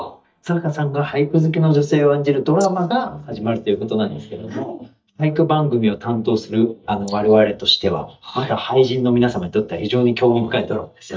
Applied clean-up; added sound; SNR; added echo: neural mask model DeepFilterNet 3.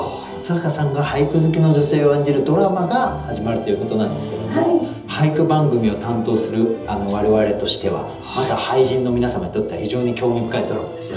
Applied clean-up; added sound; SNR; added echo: none; Rattle (instrument); 14 dB; reverberation time 1.2 s.